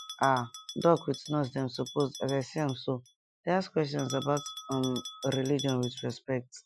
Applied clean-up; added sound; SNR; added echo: classical method Wiener filter.